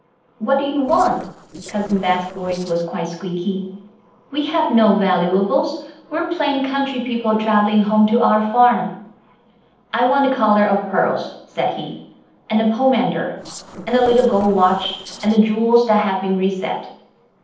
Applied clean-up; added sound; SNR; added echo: neural separator model SepFormer DNS4.